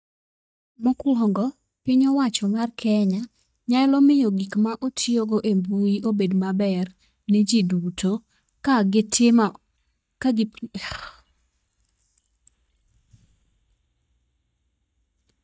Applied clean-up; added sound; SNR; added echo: neural mask model DeepFilterNet 3.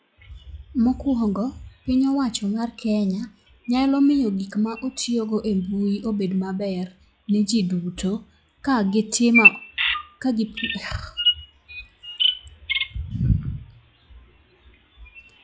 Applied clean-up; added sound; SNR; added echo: classical method log-MMSE.